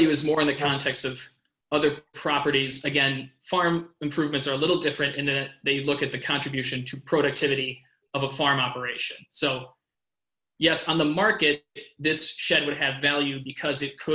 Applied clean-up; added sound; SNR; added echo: none; Wind instrument, woodwind instrument; 7 dB; none.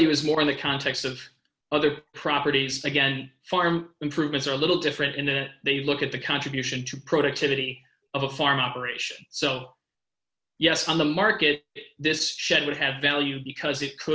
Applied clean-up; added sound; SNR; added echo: none; none; none; none.